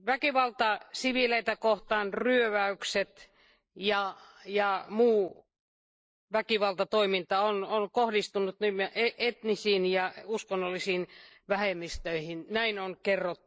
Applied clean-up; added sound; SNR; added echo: neural mask model Resemble Enhance denoiser.